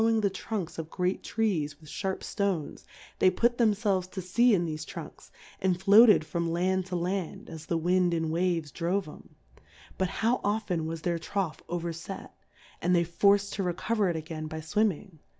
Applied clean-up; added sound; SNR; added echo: none; none; none; none.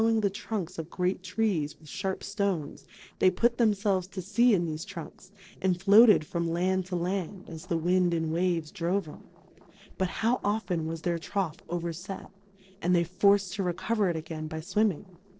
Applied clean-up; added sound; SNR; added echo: neural separator model SepFormer DNS4.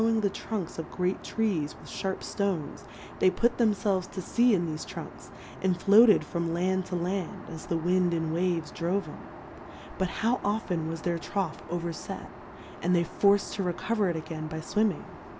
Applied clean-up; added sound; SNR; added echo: none; Aircraft; 15 dB; none.